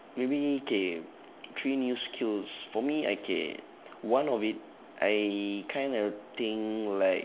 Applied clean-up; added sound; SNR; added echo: none; none; none; none.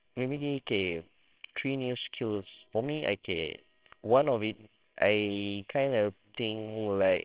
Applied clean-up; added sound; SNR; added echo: neural separator model SepFormer WHAMR!.